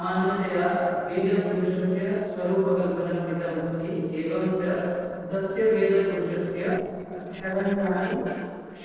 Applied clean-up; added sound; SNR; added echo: neural separator model SepFormer DNS4.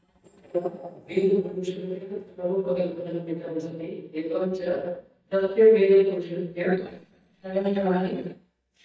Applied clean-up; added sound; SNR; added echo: neural mask model DeepFilterNet 3.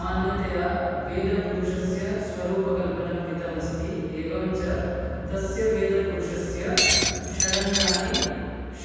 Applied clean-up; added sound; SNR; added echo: none; Shatter; -2 dB; reverberation time 2.1 s.